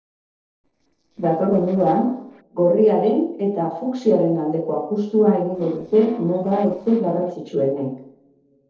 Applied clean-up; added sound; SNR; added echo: neural separator model SepFormer DNS4.